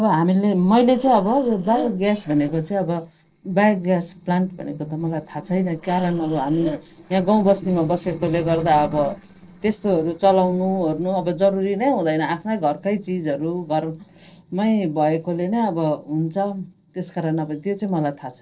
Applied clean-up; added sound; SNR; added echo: neural separator model SepFormer DNS4.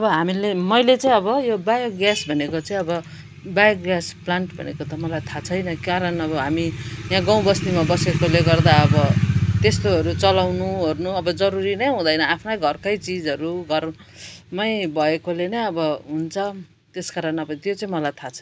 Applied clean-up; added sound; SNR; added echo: none; none; none; none.